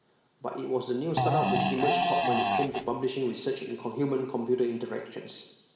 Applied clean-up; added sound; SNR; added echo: none; Fart; -4 dB; reverberation time 1.1 s.